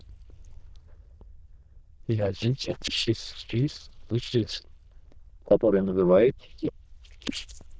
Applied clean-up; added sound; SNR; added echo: neural diffusion model UNIVERSE++.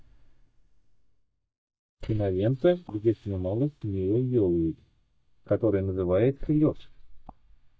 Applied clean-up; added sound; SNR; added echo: neural mask model DeepFilterNet 3.